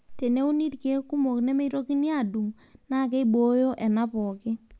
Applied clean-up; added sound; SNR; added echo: none; none; none; none.